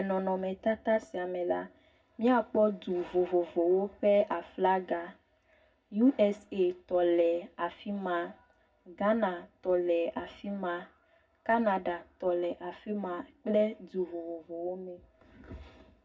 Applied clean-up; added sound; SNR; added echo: none; none; none; reverberation time 0.4 s.